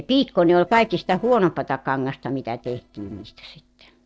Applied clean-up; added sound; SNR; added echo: neural separator model SepFormer DNS4.